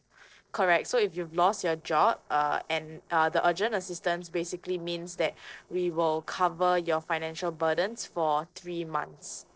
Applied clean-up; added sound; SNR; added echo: neural separator model SepFormer DNS4.